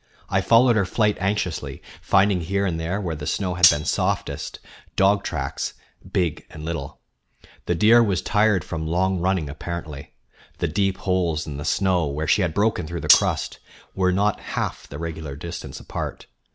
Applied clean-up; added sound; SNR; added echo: none; Cutlery, silverware; 3 dB; none.